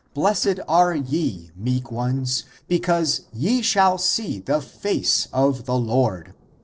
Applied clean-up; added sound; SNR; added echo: neural separator model SepFormer DNS4.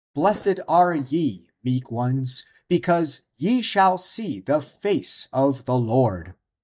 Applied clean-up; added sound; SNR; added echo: neural mask model DeepFilterNet 3.